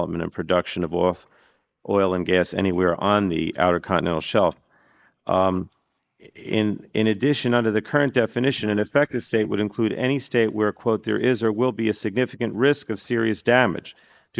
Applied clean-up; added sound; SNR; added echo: neural mask model Resemble Enhance denoiser.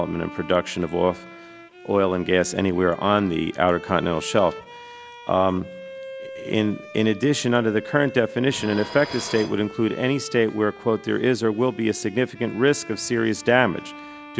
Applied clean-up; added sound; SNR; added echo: none; Dishes, pots, and pans + Bowed string instrument; 16 dB; none.